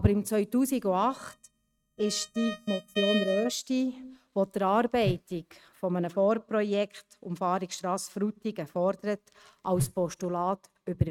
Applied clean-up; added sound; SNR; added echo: neural mask model RNNoise.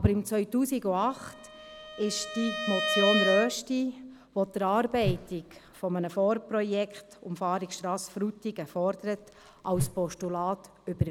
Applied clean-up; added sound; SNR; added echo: none; Whoosh, swoosh, swish + Bowed string instrument; 5 dB; none.